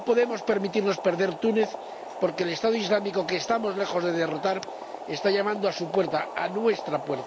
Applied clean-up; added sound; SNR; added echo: none; Boiling; 10 dB; none.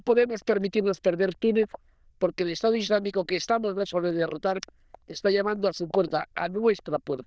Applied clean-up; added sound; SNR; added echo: neural diffusion model UNIVERSE++.